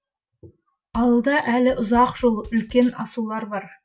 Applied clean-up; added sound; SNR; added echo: none; Bass drum / Snare drum / Drum kit; 20 dB; none.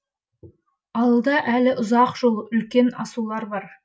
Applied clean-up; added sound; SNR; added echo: none; none; none; none.